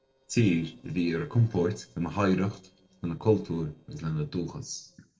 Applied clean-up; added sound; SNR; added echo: neural separator model SepFormer DNS4.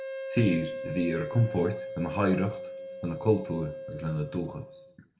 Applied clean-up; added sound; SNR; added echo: none; Wind instrument, woodwind instrument; 9 dB; reverberation time 0.5 s.